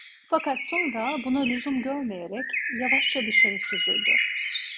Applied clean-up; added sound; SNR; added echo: none; Bird; -3 dB; none.